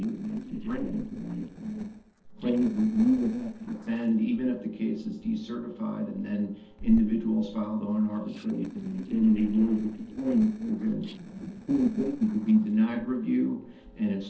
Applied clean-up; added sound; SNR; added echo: neural separator model SepFormer DNS4.